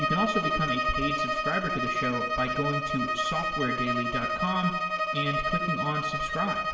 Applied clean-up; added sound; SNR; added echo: none; Bowed string instrument; -3 dB; reverberation time 0.8 s.